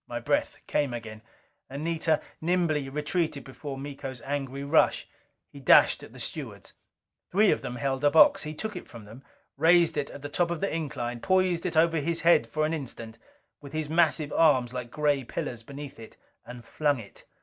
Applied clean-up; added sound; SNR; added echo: none; none; none; none.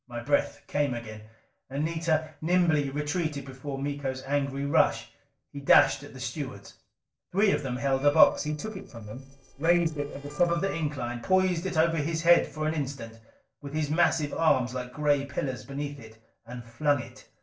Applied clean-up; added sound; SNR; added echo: neural separator model SepFormer DNS4.